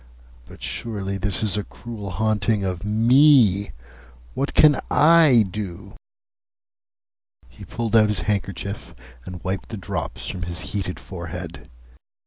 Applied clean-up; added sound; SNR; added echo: none; none; none; none.